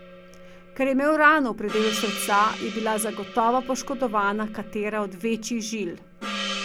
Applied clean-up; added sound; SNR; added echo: none; Gong; 11 dB; none.